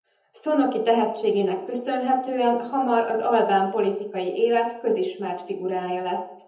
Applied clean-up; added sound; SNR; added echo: none; none; none; reverberation time 0.7 s.